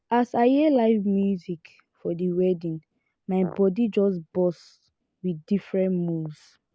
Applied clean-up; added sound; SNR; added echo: none; none; none; none.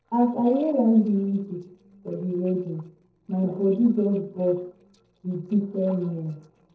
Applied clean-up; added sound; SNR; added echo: neural separator model SepFormer DNS4.